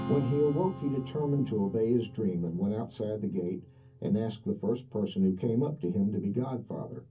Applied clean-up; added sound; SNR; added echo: none; Strum; 15 dB; reverberation time 0.3 s.